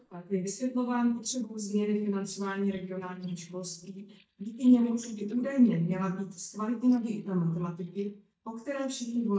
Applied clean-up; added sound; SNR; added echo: neural mask model DeepFilterNet 3.